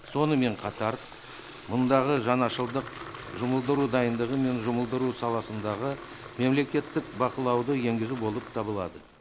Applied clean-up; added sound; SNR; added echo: none; Fill (with liquid) / Water tap, faucet; 14 dB; none.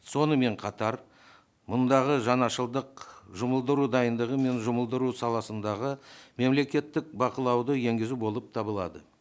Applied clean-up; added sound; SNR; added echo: none; none; none; none.